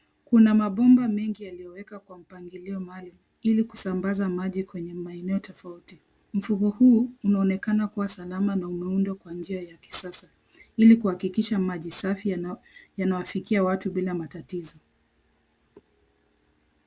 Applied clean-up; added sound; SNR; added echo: none; none; none; none.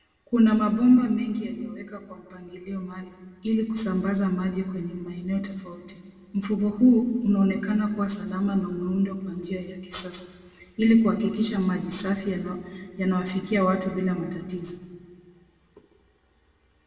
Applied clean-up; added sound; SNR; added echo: none; none; none; reverberation time 1.5 s.